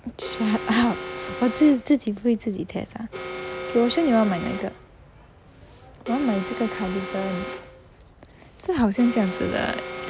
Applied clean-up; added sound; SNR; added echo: none; Alarm; 10 dB; none.